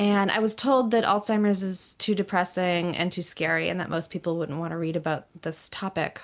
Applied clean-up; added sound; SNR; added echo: none; none; none; none.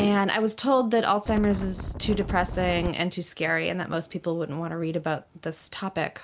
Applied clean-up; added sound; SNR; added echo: none; Wind + Motor vehicle (road); 11 dB; none.